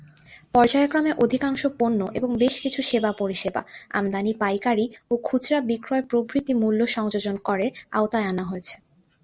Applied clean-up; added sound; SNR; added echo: none; none; none; none.